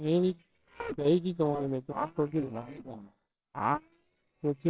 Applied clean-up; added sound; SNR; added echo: neural separator model SepFormer WHAMR!.